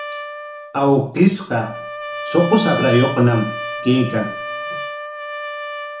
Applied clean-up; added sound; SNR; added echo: none; Trumpet; 9 dB; reverberation time 0.6 s.